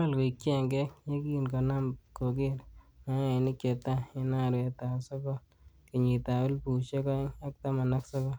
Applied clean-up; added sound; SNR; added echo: none; none; none; none.